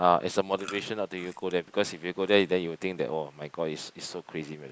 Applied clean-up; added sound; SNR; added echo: neural mask model Resemble Enhance denoiser.